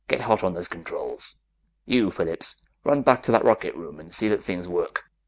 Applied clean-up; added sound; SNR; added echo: none; none; none; none.